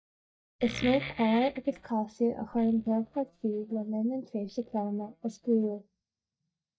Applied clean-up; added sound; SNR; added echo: neural mask model DeepFilterNet 3.